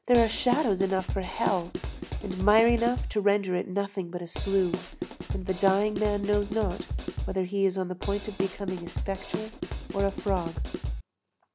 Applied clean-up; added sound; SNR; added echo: none; Drum kit; 5 dB; none.